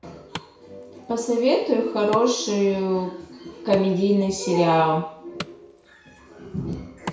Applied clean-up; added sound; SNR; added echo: none; Wood; 18 dB; reverberation time 0.6 s.